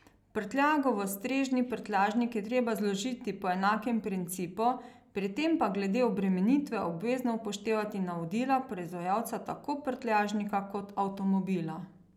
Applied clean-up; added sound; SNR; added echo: none; none; none; none.